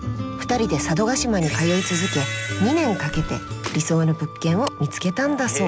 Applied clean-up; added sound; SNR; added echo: none; Bird + Bicycle; 18 dB; none.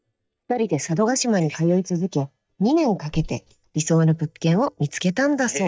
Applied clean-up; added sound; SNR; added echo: neural mask model DeepFilterNet 3.